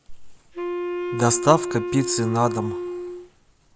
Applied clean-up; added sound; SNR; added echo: none; Wind instrument, woodwind instrument; 5 dB; none.